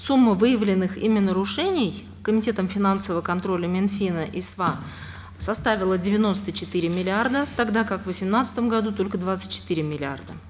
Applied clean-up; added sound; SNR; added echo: none; none; none; none.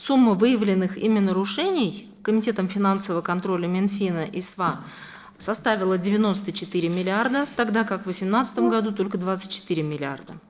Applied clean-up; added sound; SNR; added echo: neural separator model SepFormer DNS4.